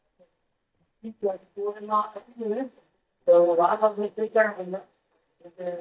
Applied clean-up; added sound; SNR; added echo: neural mask model DeepFilterNet 3.